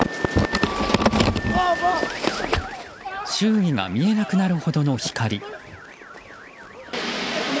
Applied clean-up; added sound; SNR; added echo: none; none; none; none.